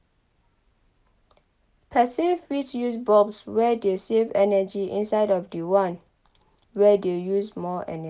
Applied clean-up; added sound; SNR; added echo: none; none; none; none.